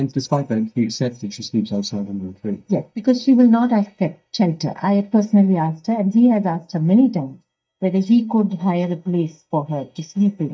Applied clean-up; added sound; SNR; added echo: neural mask model DeepFilterNet 3.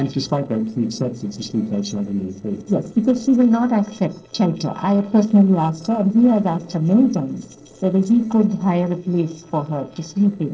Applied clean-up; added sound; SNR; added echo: neural separator model SepFormer DNS4.